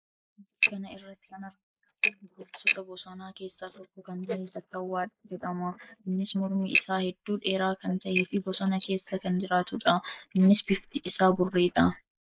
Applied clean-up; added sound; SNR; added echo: neural mask model Resemble Enhance denoiser.